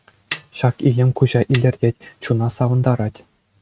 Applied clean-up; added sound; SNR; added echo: neural mask model RNNoise.